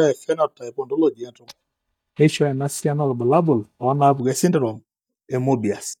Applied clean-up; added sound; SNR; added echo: neural mask model DeepFilterNet 3.